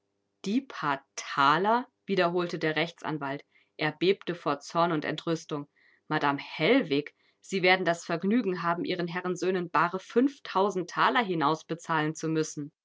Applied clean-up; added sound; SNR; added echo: none; none; none; none.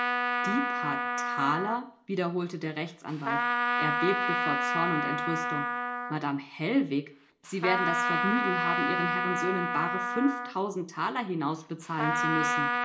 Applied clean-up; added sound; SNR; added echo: none; Trumpet; -1 dB; reverberation time 0.4 s.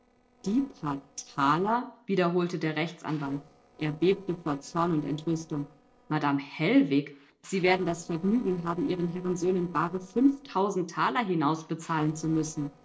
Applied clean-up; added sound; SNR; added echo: neural separator model SepFormer DNS4.